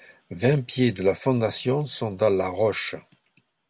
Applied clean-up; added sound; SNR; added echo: none; none; none; none.